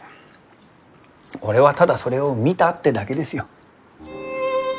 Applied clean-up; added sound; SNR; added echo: none; none; none; none.